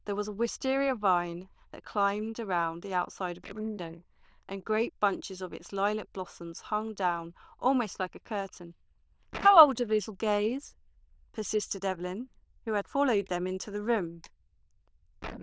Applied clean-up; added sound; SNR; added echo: neural diffusion model UNIVERSE++.